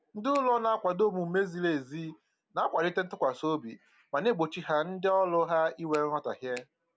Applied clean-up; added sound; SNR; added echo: none; Finger snapping; 20 dB; none.